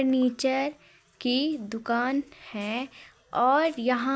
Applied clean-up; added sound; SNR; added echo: none; none; none; none.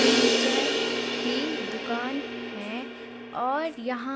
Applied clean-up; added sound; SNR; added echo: none; Crash cymbal; -4 dB; none.